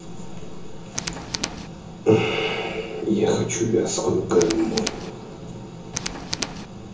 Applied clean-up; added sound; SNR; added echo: none; Tools; 6 dB; reverberation time 0.7 s.